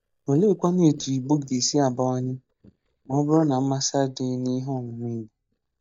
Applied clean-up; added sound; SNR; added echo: neural mask model DeepFilterNet 3.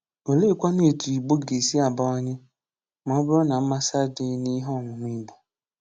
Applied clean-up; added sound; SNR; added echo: none; none; none; none.